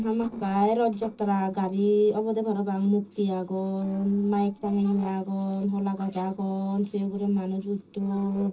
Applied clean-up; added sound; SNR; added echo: neural separator model SepFormer DNS4.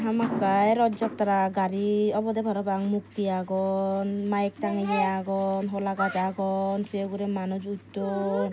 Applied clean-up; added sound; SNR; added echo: none; none; none; none.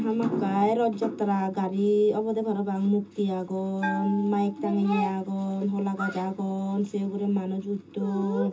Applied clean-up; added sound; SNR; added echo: none; Bell; 18 dB; reverberation time 0.2 s.